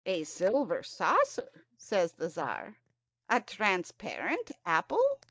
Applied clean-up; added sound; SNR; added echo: neural mask model DeepFilterNet 3.